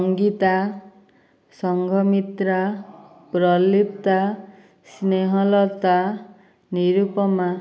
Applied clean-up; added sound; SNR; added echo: none; none; none; none.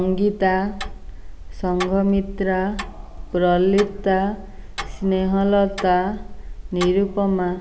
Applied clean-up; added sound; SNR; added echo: none; Tick-tock; 11 dB; none.